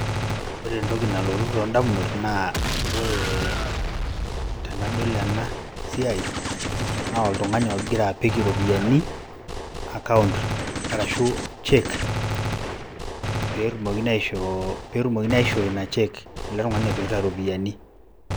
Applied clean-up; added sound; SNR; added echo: none; Gunshot, gunfire; 2 dB; none.